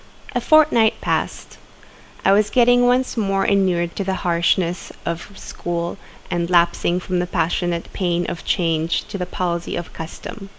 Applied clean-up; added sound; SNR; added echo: none; none; none; none.